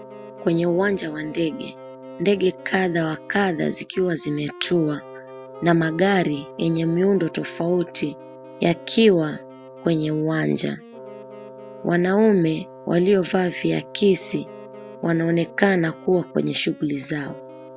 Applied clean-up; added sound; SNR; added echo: none; Wind instrument, woodwind instrument + Wind instrument, woodwind instrument; 18 dB; none.